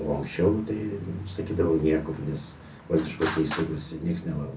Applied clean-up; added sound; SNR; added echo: none; Traffic noise, roadway noise; 14 dB; reverberation time 0.3 s.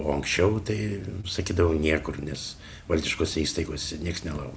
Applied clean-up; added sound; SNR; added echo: none; none; none; none.